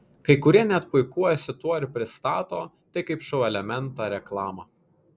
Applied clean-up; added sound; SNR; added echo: none; none; none; none.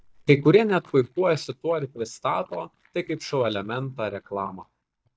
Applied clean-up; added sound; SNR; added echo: neural mask model DeepFilterNet 3.